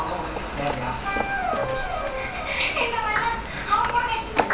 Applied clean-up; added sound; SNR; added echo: none; none; none; none.